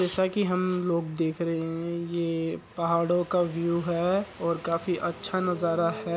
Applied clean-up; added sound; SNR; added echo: none; Engine starting; 18 dB; none.